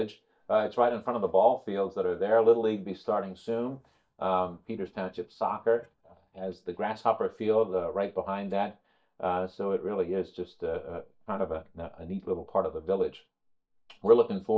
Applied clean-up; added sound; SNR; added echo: neural mask model DeepFilterNet 3.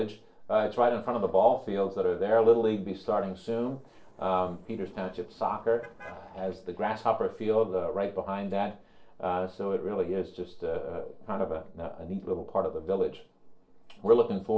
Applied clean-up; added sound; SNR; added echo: neural separator model SepFormer DNS4.